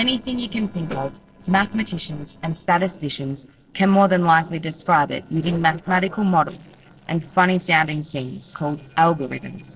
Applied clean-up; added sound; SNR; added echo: neural separator model SepFormer DNS4.